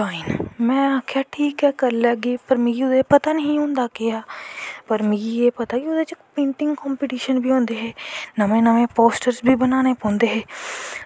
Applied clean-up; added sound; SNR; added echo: none; none; none; none.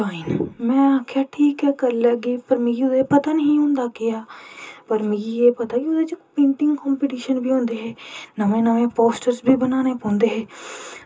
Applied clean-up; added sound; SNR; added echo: none; none; none; reverberation time 0.2 s.